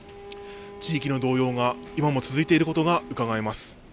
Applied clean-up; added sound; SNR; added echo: none; Electric guitar + Bowed string instrument; 17 dB; none.